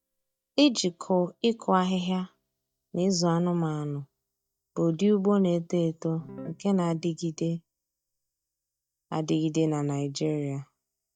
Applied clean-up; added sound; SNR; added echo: neural mask model DeepFilterNet 3.